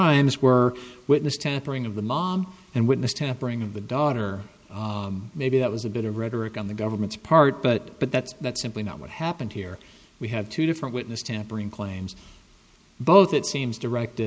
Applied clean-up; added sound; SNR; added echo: none; none; none; none.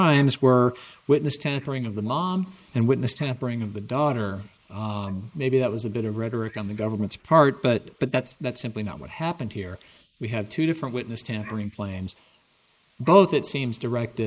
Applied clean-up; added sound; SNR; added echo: neural mask model Resemble Enhance denoiser.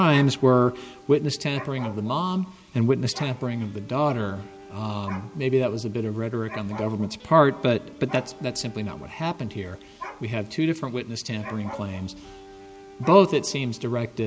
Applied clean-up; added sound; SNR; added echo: none; Guitar + Dog; 18 dB; none.